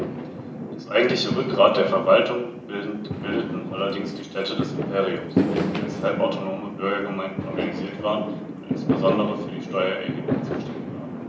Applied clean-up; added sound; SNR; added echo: none; Fireworks; 3 dB; reverberation time 0.7 s.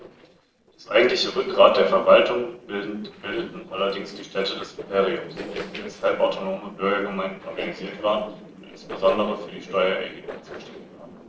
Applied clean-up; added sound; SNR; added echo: neural separator model SepFormer DNS4.